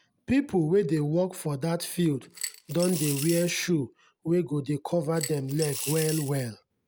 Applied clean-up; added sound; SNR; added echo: none; Coin (dropping) / Glass; 9 dB; none.